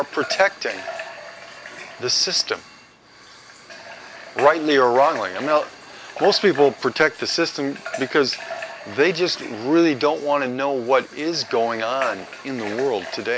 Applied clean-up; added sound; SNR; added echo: none; Water tap, faucet / Water; 14 dB; none.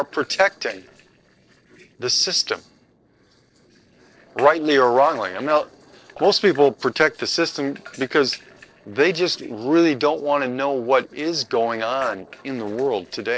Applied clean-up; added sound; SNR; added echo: neural separator model SepFormer DNS4.